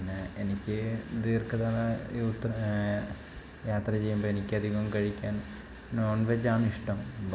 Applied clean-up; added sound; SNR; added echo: none; none; none; none.